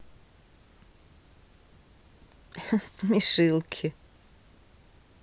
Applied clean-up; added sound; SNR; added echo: none; none; none; none.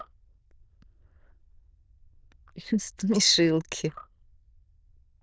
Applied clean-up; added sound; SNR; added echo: neural diffusion model UNIVERSE++.